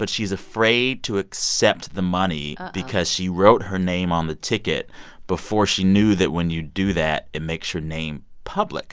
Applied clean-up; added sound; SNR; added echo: none; none; none; none.